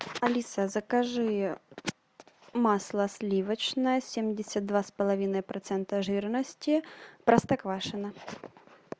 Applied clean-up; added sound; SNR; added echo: none; none; none; none.